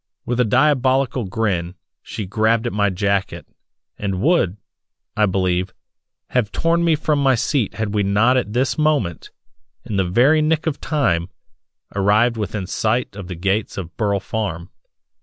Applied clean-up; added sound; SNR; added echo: none; none; none; none.